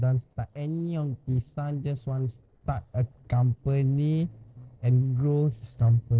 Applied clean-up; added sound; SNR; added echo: neural separator model SepFormer DNS4.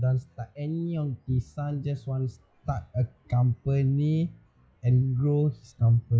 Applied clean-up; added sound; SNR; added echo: classical method log-MMSE.